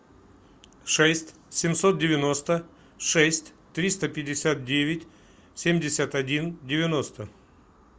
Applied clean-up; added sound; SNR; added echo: none; none; none; none.